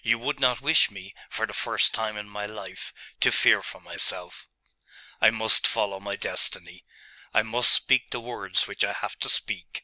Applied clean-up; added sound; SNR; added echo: none; none; none; none.